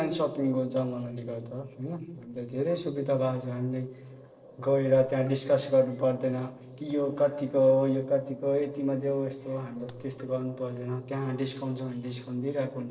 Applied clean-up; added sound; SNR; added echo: neural separator model SepFormer DNS4.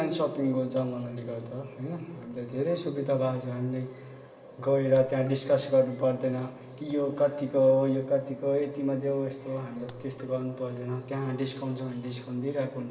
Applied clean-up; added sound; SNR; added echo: none; Raindrop; 17 dB; reverberation time 1.2 s.